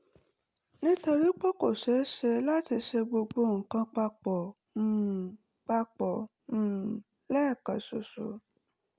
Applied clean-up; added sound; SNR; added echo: none; none; none; none.